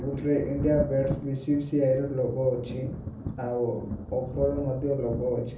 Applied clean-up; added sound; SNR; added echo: none; Thunder; 9 dB; reverberation time 1.2 s.